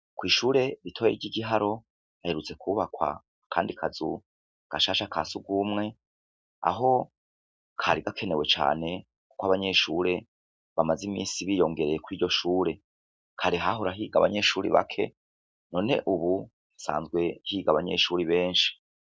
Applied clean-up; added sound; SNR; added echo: none; none; none; none.